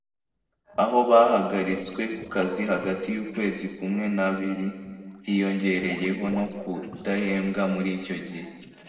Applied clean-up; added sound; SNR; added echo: neural separator model SepFormer DNS4.